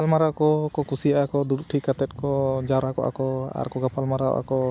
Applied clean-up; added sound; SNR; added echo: none; none; none; none.